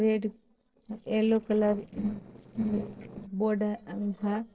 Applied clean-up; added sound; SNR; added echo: neural separator model SepFormer DNS4.